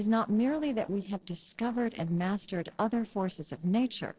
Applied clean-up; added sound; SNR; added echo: neural separator model SepFormer DNS4.